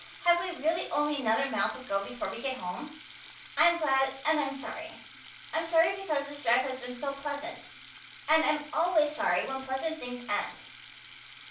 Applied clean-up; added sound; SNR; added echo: none; Sink (filling or washing) / Water tap, faucet; 15 dB; reverberation time 0.3 s.